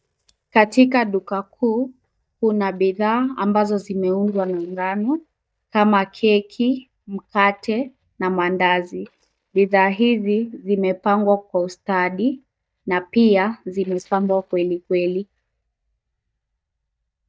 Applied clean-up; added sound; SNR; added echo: neural mask model DeepFilterNet 3.